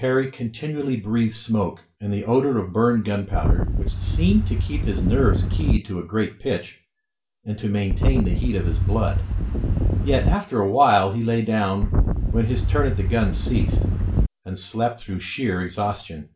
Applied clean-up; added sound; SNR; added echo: none; Wind; -3 dB; reverberation time 0.3 s.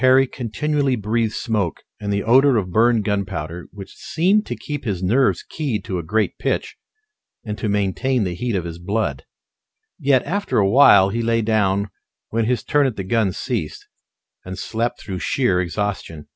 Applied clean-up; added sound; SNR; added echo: none; none; none; none.